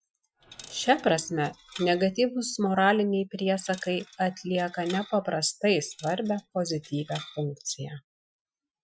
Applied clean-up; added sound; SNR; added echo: classical method Wiener filter.